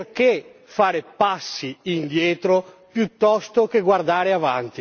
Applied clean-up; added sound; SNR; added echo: none; none; none; none.